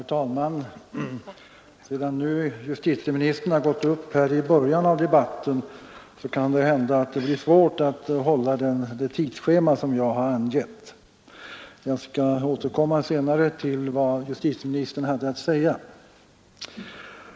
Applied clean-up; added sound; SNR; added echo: none; none; none; none.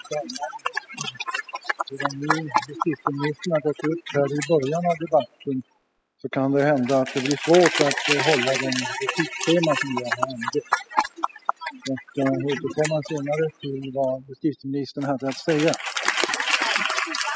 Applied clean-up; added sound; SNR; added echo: classical method spectral subtraction.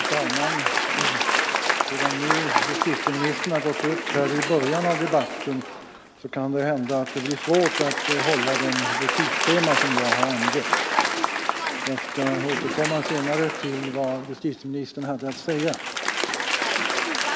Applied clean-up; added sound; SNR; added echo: none; Applause / Crowd; -1 dB; none.